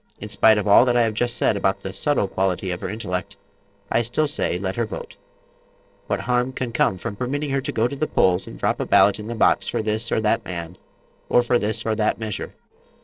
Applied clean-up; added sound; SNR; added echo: neural separator model SepFormer DNS4.